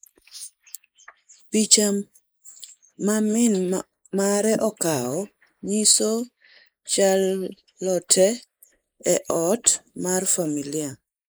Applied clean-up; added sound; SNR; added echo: neural mask model Resemble Enhance denoiser.